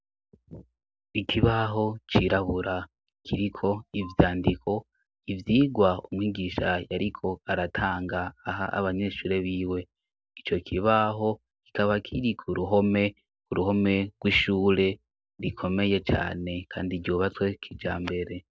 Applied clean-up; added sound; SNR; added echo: none; none; none; none.